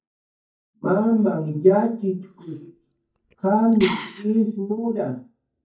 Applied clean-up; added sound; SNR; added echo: neural mask model DeepFilterNet 3.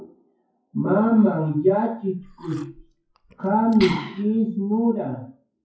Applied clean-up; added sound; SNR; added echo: classical method WPE with log-MMSE.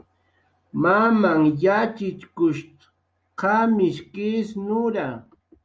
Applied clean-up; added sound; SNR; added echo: none; none; none; none.